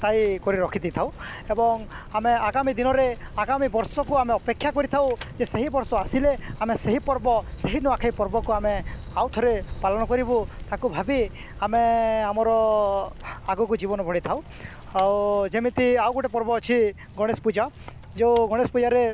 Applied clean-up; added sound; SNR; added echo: none; Bicycle; 14 dB; none.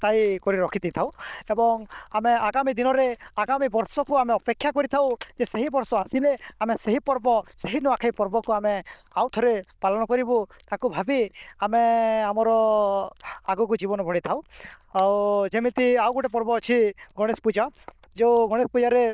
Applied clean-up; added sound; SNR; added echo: neural diffusion model UNIVERSE++.